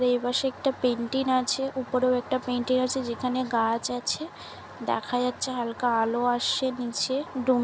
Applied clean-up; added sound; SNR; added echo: none; none; none; none.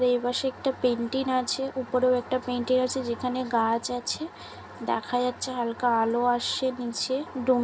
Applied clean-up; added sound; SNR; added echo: none; none; none; reverberation time 0.3 s.